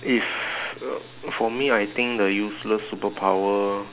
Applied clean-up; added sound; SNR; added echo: none; none; none; none.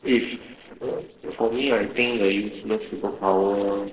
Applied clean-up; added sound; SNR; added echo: neural separator model SepFormer DNS4.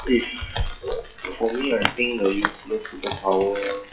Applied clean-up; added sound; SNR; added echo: classical method WPE with log-MMSE.